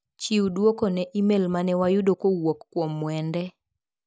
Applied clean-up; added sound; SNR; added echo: none; none; none; none.